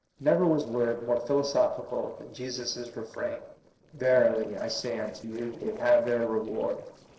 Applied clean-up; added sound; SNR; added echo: neural separator model SepFormer DNS4.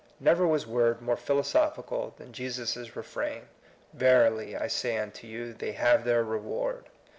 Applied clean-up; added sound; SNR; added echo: none; none; none; none.